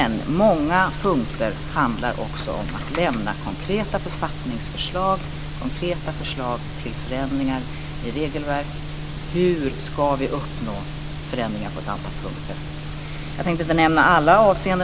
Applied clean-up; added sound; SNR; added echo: none; none; none; none.